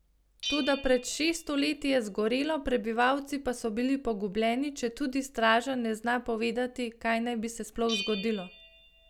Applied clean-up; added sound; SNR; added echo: none; Bell; 15 dB; none.